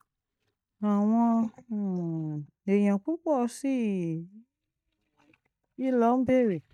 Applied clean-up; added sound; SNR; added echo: neural mask model DeepFilterNet 3.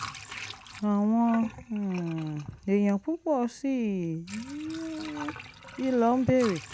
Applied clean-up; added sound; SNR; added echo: none; Sink (filling or washing) / Water; 15 dB; none.